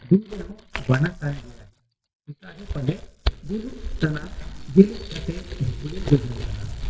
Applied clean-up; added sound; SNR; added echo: neural mask model DeepFilterNet 3.